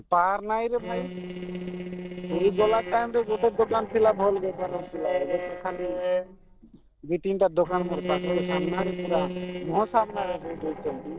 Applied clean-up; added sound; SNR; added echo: neural separator model SepFormer DNS4.